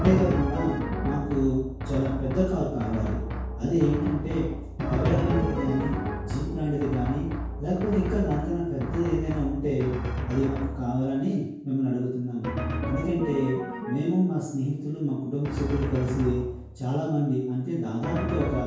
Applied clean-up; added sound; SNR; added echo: none; Drum; 4 dB; reverberation time 0.6 s.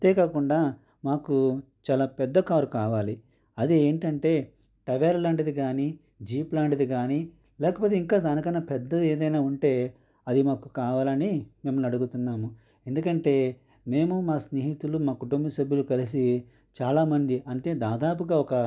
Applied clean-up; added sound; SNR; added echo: none; none; none; none.